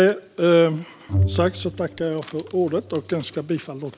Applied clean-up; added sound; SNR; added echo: none; Bowed string instrument; 6 dB; none.